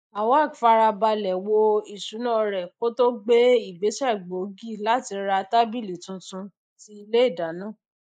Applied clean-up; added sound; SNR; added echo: neural mask model Resemble Enhance denoiser.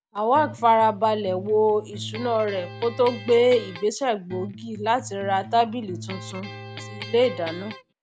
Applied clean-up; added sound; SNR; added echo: none; Electric guitar; 14 dB; none.